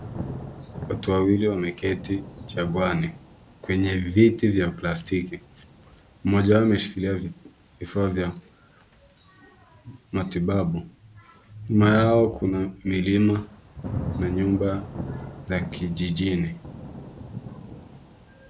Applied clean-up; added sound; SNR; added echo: none; Thunder / Rain; 14 dB; none.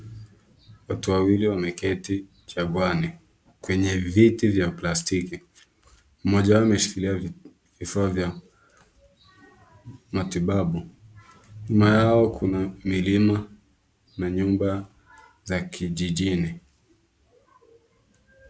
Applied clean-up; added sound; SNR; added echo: none; none; none; none.